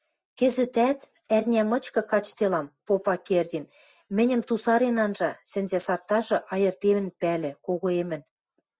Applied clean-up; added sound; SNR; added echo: none; none; none; none.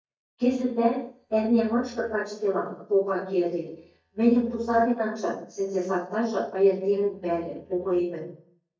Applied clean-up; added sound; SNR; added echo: neural mask model DeepFilterNet 3.